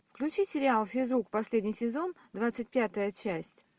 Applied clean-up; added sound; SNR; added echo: none; none; none; none.